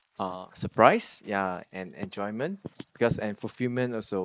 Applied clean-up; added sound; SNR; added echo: neural mask model Resemble Enhance denoiser.